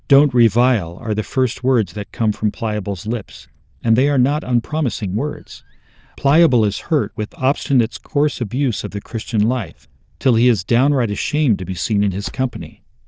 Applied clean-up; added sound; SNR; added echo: neural diffusion model UNIVERSE++.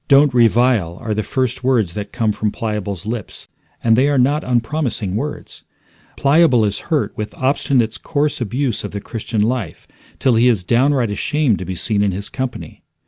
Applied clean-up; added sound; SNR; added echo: none; none; none; none.